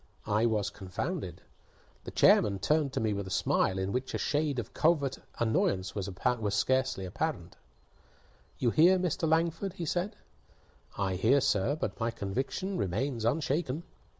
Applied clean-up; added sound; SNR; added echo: none; none; none; none.